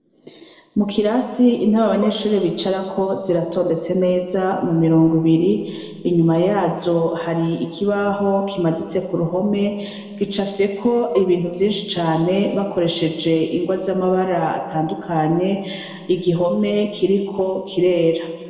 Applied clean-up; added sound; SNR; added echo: neural separator model SepFormer DNS4.